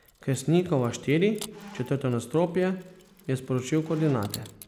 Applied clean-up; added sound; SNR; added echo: none; Squeak + Mechanisms; 19 dB; none.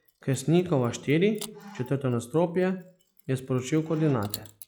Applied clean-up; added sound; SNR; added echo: classical method log-MMSE.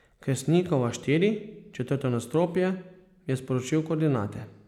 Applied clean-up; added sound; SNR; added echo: none; none; none; none.